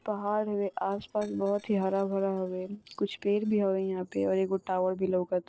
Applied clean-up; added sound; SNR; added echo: neural separator model SepFormer DNS4.